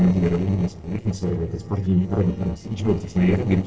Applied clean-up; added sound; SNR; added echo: neural separator model SepFormer DNS4.